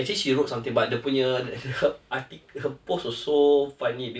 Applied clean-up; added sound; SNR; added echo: none; none; none; none.